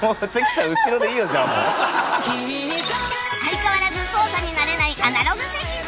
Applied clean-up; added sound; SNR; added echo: none; none; none; none.